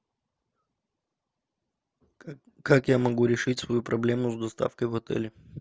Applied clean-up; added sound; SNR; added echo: none; none; none; none.